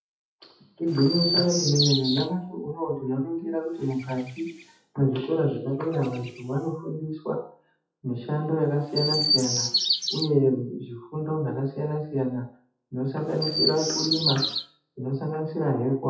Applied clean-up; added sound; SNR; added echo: classical method WPE with log-MMSE.